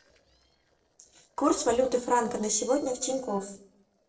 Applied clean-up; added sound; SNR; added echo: neural separator model SepFormer DNS4.